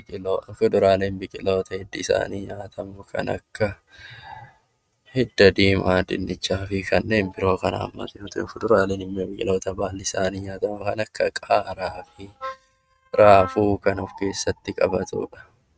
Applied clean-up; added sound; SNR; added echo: neural mask model RNNoise.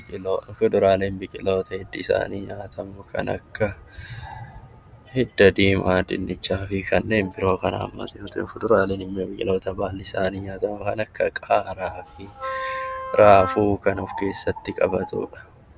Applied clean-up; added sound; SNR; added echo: none; Wind instrument, woodwind instrument; 7 dB; none.